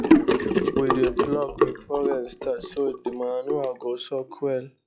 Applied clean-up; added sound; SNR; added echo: classical method log-MMSE.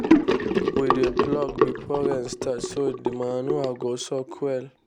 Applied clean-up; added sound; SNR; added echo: none; Sink (filling or washing) / Gurgling; -3 dB; none.